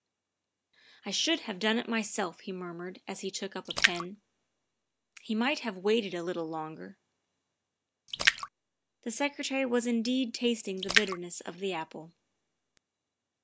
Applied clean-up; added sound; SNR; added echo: none; Splash, splatter; 1 dB; none.